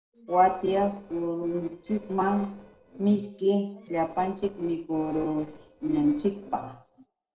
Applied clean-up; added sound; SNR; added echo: neural separator model SepFormer DNS4.